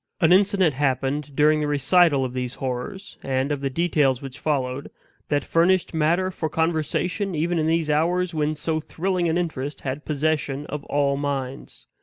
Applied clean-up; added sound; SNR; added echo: none; none; none; none.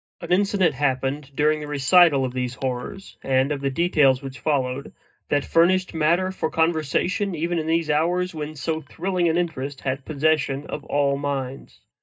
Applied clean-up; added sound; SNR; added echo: neural mask model DeepFilterNet 3.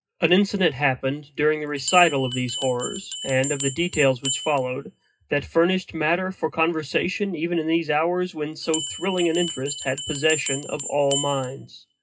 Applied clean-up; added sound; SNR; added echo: classical method WPE with log-MMSE.